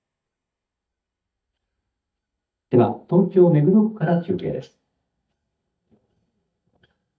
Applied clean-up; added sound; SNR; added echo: neural mask model DeepFilterNet 3.